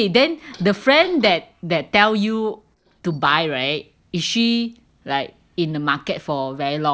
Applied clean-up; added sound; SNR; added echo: neural separator model SepFormer DNS4.